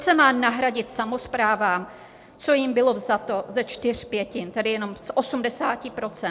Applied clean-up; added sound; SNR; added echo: none; none; none; none.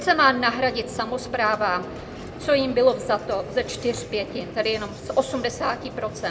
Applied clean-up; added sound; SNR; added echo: none; Vehicle; 13 dB; reverberation time 0.5 s.